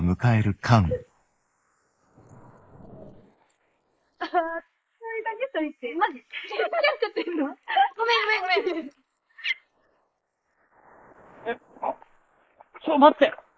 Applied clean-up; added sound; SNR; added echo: neural mask model Resemble Enhance denoiser.